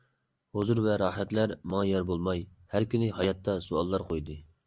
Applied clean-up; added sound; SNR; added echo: none; none; none; none.